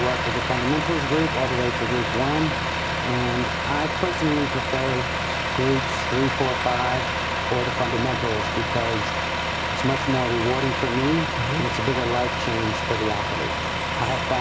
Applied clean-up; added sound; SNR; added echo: none; Truck; -1 dB; none.